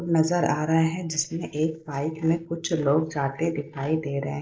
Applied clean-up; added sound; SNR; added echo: neural mask model Resemble Enhance denoiser.